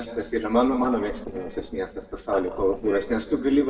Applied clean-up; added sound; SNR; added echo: neural separator model SepFormer DNS4.